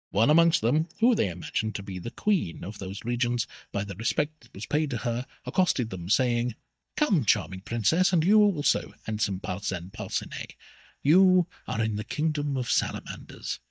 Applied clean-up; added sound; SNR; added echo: neural mask model DeepFilterNet 3.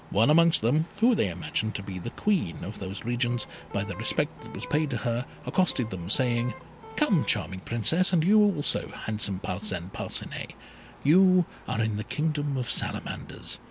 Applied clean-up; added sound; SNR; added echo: none; Cricket + Electric guitar; 19 dB; none.